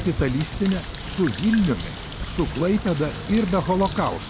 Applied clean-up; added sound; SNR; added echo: none; Bird; 8 dB; none.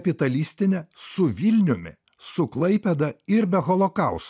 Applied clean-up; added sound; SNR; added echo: none; none; none; none.